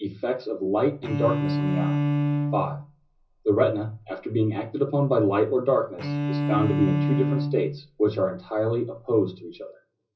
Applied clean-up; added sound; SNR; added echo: none; Bowed string instrument; 2 dB; reverberation time 0.5 s.